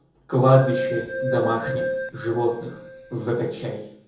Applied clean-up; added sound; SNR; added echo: none; Keyboard (musical); 6 dB; reverberation time 0.7 s.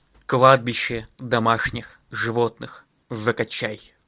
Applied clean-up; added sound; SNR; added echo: none; none; none; none.